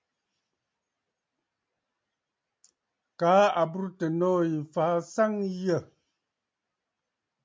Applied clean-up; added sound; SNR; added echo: none; none; none; none.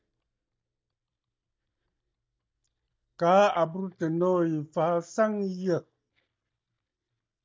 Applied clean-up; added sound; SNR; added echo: neural mask model DeepFilterNet 3.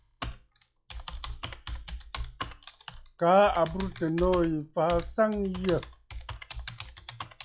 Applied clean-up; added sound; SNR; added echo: classical method log-MMSE.